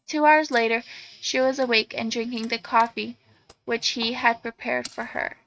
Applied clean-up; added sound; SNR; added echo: neural mask model RNNoise.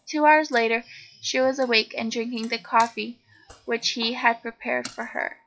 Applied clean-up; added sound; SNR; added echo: classical method log-MMSE.